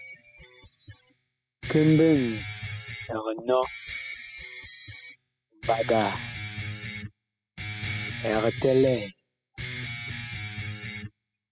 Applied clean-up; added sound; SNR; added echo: classical method spectral subtraction.